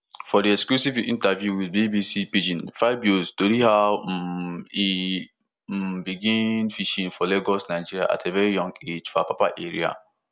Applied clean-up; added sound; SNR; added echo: none; none; none; none.